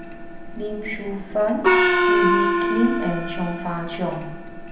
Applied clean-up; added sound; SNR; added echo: none; Gong; -4 dB; reverberation time 0.9 s.